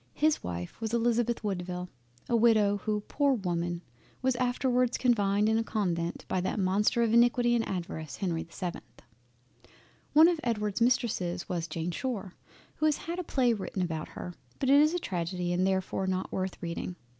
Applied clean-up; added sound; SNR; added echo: none; none; none; none.